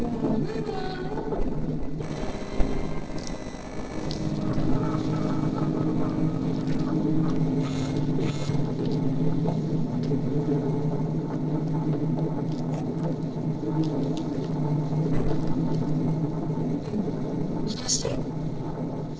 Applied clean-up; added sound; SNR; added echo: neural separator model SepFormer DNS4.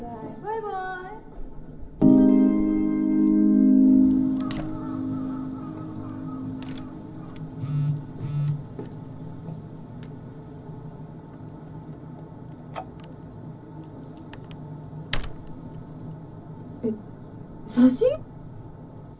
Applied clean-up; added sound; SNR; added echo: none; Tearing / Wood; 16 dB; reverberation time 0.4 s.